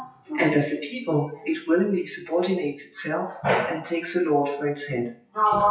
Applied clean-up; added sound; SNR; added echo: classical method WPE with log-MMSE.